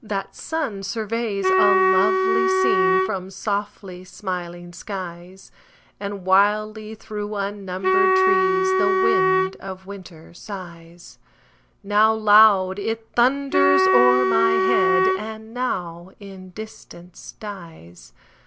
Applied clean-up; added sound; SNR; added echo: none; Wind instrument, woodwind instrument; -4 dB; none.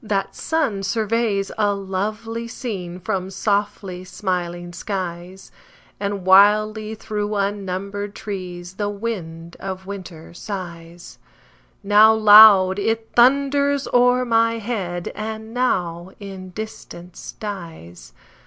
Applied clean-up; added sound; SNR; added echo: none; none; none; none.